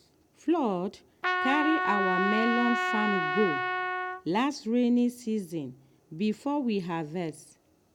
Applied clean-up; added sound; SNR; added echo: none; Trumpet; 0 dB; none.